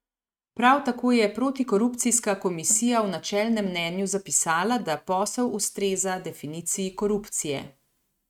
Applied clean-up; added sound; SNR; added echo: neural mask model RNNoise.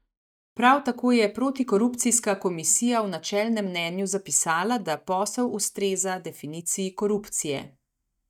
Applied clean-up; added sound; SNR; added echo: neural mask model DeepFilterNet 3.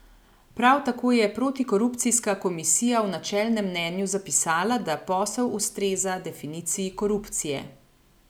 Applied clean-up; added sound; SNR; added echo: none; none; none; none.